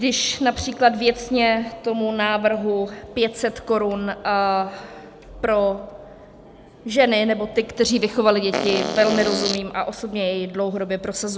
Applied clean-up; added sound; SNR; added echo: none; Fart; 3 dB; none.